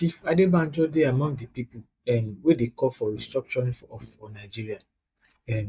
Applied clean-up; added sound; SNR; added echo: neural mask model DeepFilterNet 3.